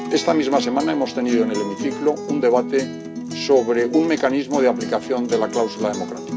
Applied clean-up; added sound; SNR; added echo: none; Acoustic guitar; 8 dB; reverberation time 0.3 s.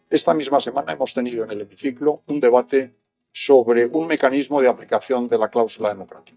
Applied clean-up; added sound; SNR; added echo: neural mask model DeepFilterNet 3.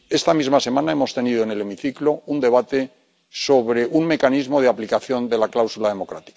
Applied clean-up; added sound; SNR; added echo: none; none; none; none.